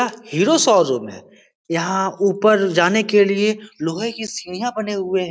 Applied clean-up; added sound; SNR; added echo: none; none; none; none.